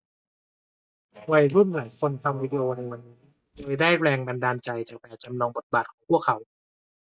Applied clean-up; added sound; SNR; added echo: neural mask model DeepFilterNet 3.